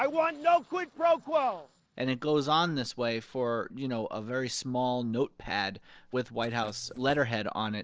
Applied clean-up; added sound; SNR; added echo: neural separator model SepFormer DNS4.